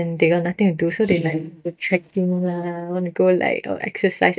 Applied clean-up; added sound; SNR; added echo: neural mask model DeepFilterNet 3.